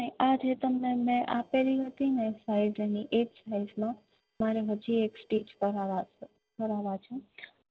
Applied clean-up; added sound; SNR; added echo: neural separator model SepFormer DNS4.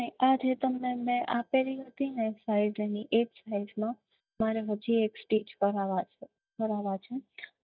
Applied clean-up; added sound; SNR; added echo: neural mask model DeepFilterNet 3.